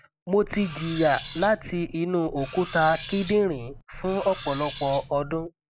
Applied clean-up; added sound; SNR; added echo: none; Cutlery, silverware; 5 dB; none.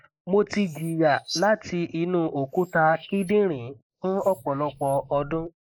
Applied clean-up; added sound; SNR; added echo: neural mask model Resemble Enhance denoiser.